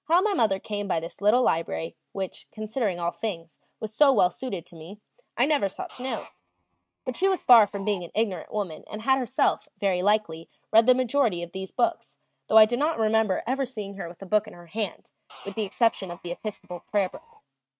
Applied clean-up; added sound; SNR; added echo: neural mask model RNNoise.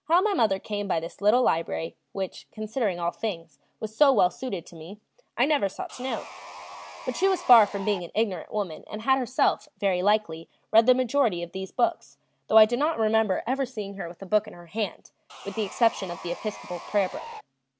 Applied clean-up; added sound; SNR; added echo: none; Sawing; 14 dB; none.